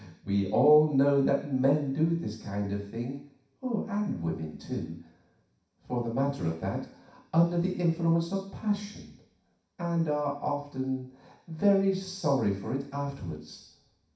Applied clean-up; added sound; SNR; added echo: none; none; none; reverberation time 0.6 s.